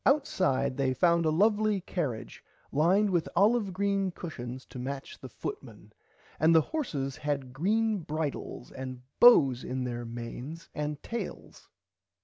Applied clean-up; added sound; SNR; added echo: none; none; none; none.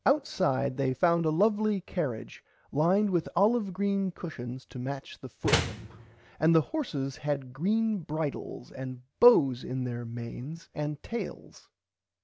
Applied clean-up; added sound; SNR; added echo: none; Slam; 3 dB; none.